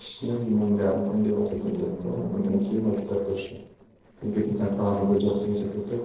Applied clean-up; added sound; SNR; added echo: neural separator model SepFormer DNS4.